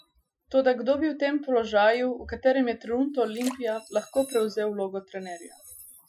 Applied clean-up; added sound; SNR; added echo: classical method Wiener filter.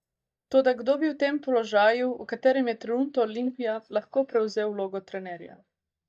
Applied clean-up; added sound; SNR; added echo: neural mask model DeepFilterNet 3.